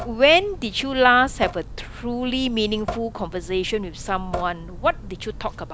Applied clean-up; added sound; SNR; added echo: none; Drip / Sink (filling or washing) / Water tap, faucet; 11 dB; none.